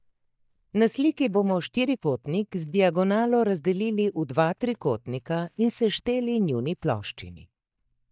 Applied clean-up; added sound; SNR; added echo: neural mask model DeepFilterNet 3.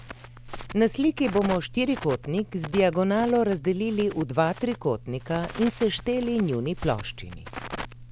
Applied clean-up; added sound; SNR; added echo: none; Crackle; 13 dB; none.